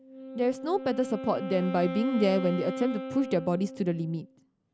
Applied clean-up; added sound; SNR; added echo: none; Wind instrument, woodwind instrument; 9 dB; none.